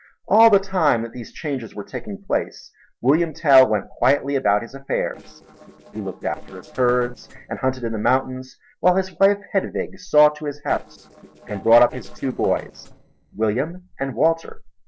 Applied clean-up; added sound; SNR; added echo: neural separator model SepFormer DNS4.